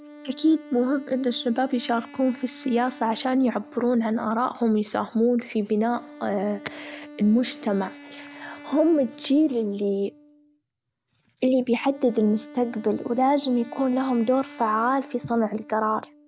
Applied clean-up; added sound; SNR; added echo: none; Wind instrument, woodwind instrument; 20 dB; none.